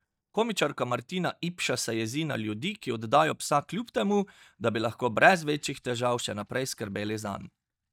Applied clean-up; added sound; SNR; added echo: neural mask model DeepFilterNet 3.